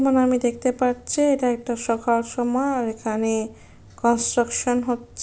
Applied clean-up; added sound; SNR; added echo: none; none; none; none.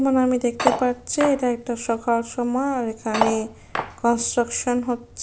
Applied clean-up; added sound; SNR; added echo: none; Cutlery, silverware; 5 dB; none.